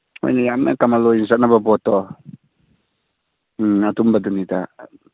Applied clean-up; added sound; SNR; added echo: none; none; none; none.